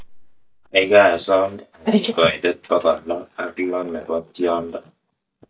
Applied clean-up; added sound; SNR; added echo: neural mask model DeepFilterNet 3.